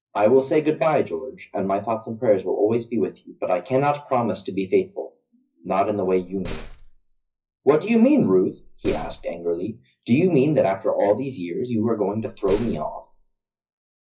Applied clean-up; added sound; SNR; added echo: classical method WPE with log-MMSE.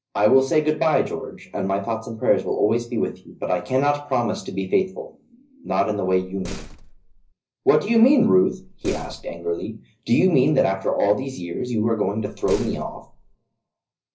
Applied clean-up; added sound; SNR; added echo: none; Slam; 15 dB; reverberation time 0.4 s.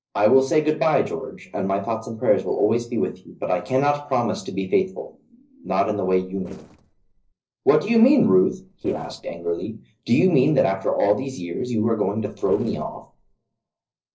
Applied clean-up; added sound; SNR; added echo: neural separator model SepFormer DNS4.